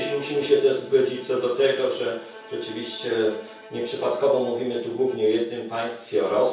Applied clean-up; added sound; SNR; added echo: none; Bowed string instrument; 19 dB; reverberation time 0.6 s.